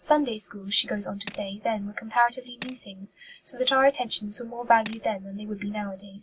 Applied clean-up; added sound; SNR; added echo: none; Tools; 20 dB; none.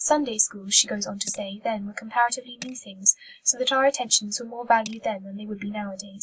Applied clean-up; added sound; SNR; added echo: neural mask model Resemble Enhance denoiser.